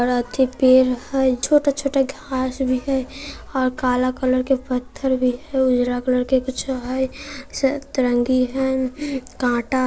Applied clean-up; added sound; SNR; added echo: none; none; none; none.